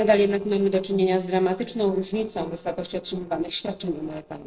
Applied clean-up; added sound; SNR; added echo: neural separator model SepFormer DNS4.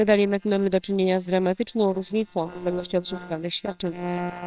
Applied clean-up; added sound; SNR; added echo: neural separator model SepFormer WHAMR!.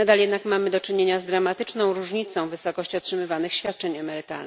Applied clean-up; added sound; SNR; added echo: none; none; none; none.